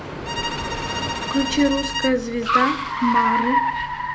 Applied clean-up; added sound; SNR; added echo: none; Bowed string instrument + Car; -1 dB; none.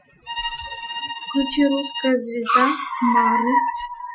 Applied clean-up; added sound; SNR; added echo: classical method Wiener filter.